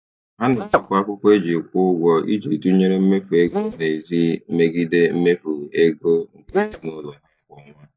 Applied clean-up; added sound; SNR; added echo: neural mask model DeepFilterNet 3.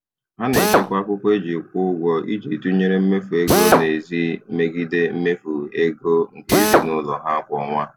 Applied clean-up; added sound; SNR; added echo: none; Drill; 3 dB; none.